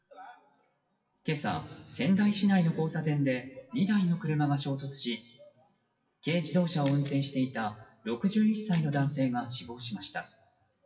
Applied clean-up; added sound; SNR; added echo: classical method WPE with log-MMSE.